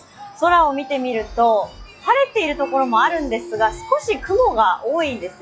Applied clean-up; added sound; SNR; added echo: classical method log-MMSE.